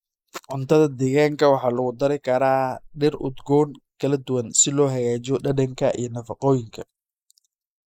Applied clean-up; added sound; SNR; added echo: neural mask model Resemble Enhance denoiser.